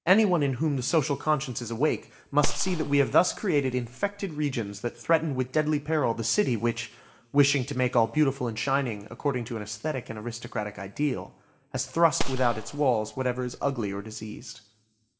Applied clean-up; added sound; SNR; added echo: none; Gunshot, gunfire; 3 dB; reverberation time 0.8 s.